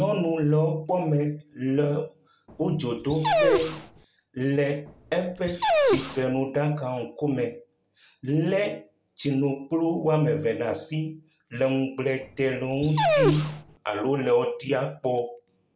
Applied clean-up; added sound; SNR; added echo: none; Dog; 0 dB; none.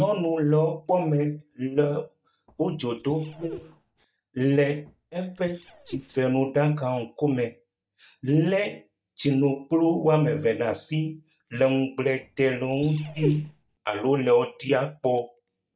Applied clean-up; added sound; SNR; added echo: neural mask model DeepFilterNet 3.